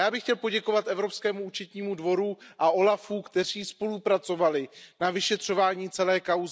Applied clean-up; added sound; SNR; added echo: none; none; none; none.